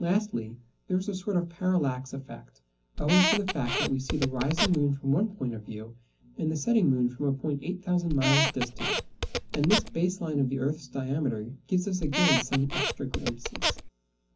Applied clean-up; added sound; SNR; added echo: none; Squeak; 1 dB; reverberation time 0.3 s.